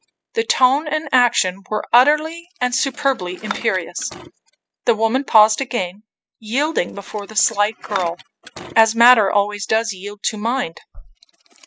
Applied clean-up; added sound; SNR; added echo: classical method spectral subtraction.